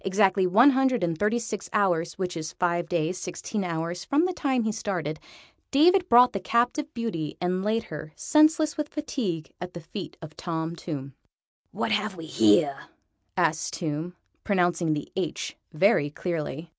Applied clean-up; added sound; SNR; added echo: none; none; none; none.